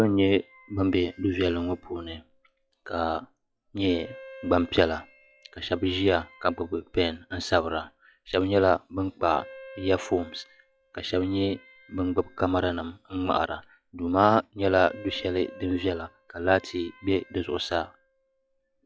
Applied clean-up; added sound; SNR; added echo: classical method log-MMSE.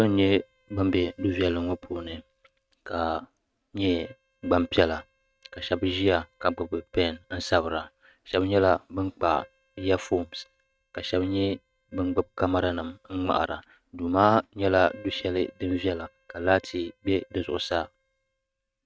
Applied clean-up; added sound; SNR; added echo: neural mask model RNNoise.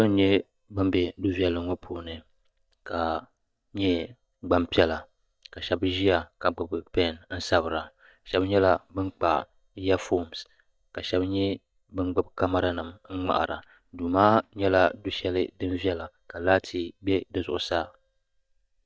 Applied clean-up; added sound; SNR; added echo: neural mask model DeepFilterNet 3.